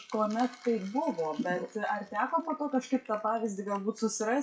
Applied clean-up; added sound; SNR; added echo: classical method WPE with log-MMSE.